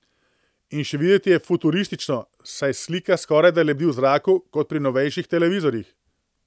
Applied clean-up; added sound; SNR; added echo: none; none; none; none.